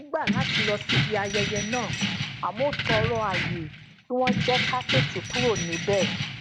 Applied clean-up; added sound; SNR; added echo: none; Keys jangling; -1 dB; none.